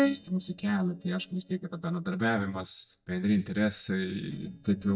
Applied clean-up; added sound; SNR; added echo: neural mask model DeepFilterNet 3.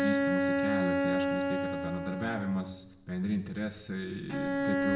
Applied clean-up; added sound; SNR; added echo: none; Bowed string instrument; -4 dB; reverberation time 0.8 s.